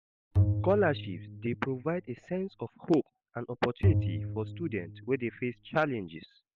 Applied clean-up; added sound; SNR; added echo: none; Bowed string instrument; 0 dB; none.